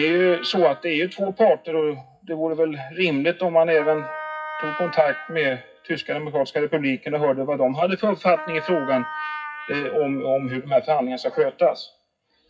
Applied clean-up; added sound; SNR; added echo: classical method WPE with log-MMSE.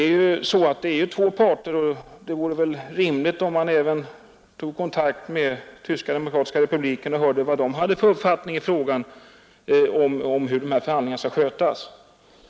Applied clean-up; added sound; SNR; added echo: none; none; none; none.